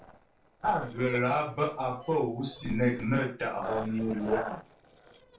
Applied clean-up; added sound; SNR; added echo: neural separator model SepFormer DNS4.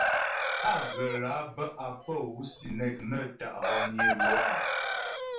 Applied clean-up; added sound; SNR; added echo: none; Chicken, rooster; -3 dB; reverberation time 0.3 s.